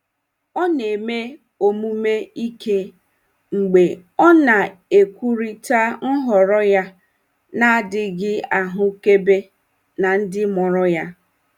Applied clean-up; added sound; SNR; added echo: none; none; none; none.